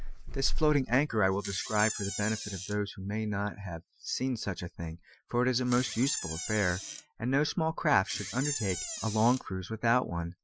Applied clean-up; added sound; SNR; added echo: classical method Wiener filter.